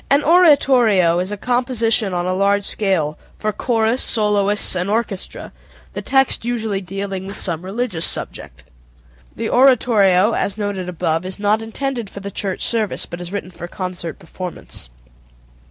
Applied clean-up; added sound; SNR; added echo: none; none; none; none.